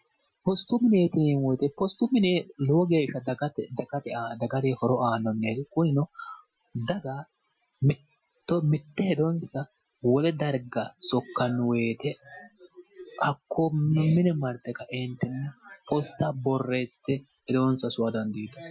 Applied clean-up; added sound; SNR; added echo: classical method Wiener filter.